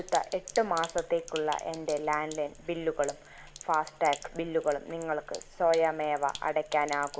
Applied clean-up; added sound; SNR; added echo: none; Sink (filling or washing); 16 dB; none.